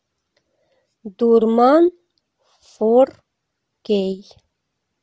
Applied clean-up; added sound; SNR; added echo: none; none; none; none.